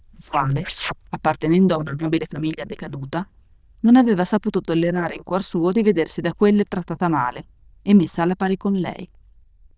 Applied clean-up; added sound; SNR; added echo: neural diffusion model UNIVERSE++.